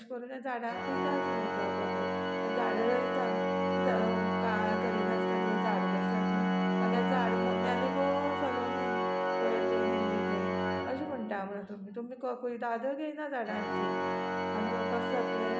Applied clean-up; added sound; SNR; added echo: none; Organ; -4 dB; none.